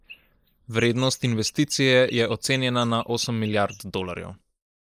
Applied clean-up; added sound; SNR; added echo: neural mask model Resemble Enhance denoiser.